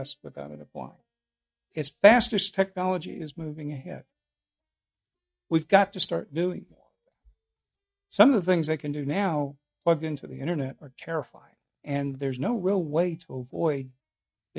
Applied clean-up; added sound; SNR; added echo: neural mask model DeepFilterNet 3.